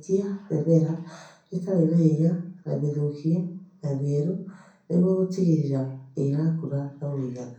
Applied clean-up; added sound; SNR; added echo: none; none; none; reverberation time 0.6 s.